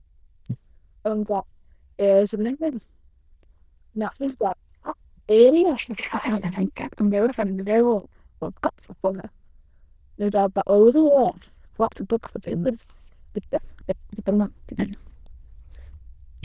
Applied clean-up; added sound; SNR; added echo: neural diffusion model UNIVERSE++.